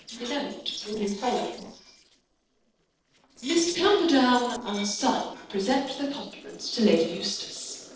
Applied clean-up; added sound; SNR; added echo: neural separator model SepFormer DNS4.